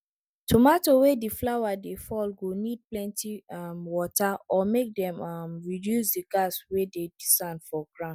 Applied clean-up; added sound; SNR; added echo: none; none; none; none.